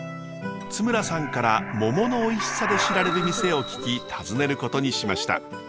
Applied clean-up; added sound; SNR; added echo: none; Animal; 6 dB; none.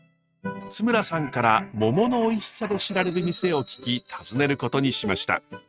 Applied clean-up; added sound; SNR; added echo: neural mask model RNNoise.